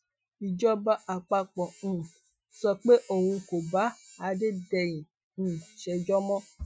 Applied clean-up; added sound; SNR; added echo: classical method Wiener filter.